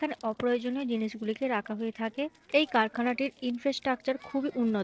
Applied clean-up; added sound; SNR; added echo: neural separator model SepFormer DNS4.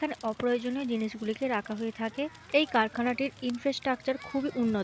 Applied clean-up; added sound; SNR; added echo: none; Crackle; 20 dB; none.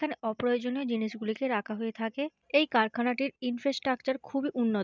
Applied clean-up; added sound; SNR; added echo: none; none; none; none.